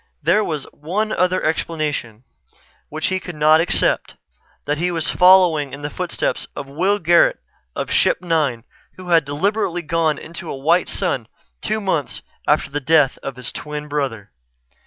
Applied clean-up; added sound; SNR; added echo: none; none; none; none.